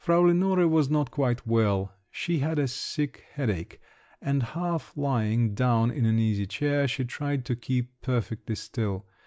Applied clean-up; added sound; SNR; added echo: none; none; none; none.